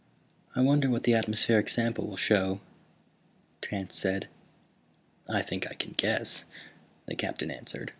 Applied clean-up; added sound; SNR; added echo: none; none; none; none.